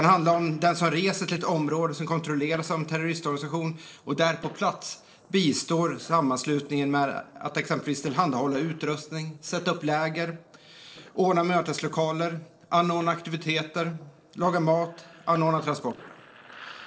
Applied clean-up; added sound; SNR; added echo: neural separator model SepFormer DNS4.